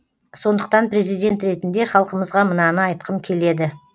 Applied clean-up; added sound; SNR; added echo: none; none; none; none.